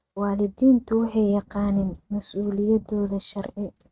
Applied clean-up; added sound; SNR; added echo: neural mask model RNNoise.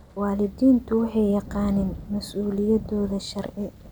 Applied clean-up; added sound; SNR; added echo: none; Thunder; 15 dB; none.